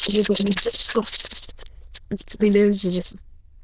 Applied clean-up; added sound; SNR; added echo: neural diffusion model UNIVERSE++.